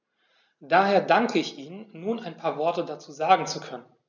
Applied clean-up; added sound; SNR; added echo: neural mask model Resemble Enhance denoiser.